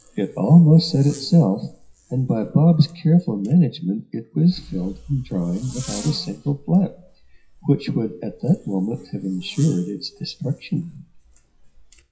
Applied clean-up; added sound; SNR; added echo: classical method WPE with log-MMSE.